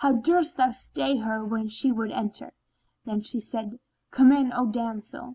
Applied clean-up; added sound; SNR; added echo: none; none; none; none.